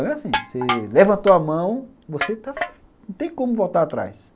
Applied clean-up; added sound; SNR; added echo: none; Crushing; 10 dB; none.